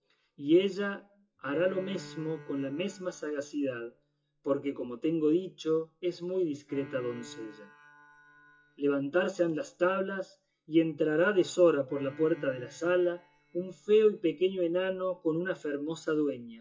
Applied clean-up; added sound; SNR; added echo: classical method WPE with log-MMSE.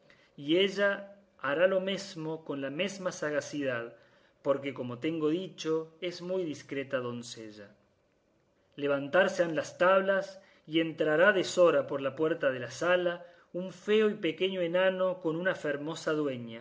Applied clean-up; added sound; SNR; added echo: none; none; none; none.